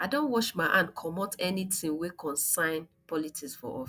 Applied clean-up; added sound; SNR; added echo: none; none; none; none.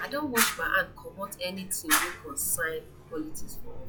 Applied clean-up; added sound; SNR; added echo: classical method log-MMSE.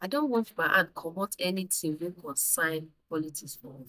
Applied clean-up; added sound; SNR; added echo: neural mask model DeepFilterNet 3.